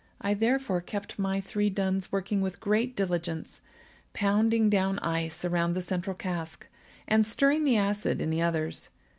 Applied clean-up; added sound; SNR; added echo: none; none; none; none.